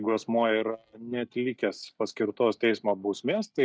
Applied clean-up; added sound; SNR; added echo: neural mask model DeepFilterNet 3.